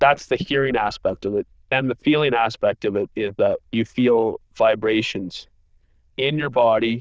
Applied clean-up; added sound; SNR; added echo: neural diffusion model UNIVERSE++.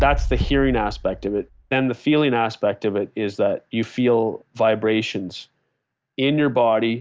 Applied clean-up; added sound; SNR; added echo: none; none; none; none.